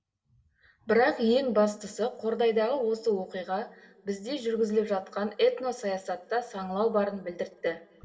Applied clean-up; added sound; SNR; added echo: none; none; none; reverberation time 1.9 s.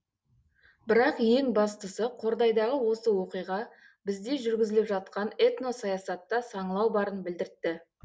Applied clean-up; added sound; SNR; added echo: none; none; none; none.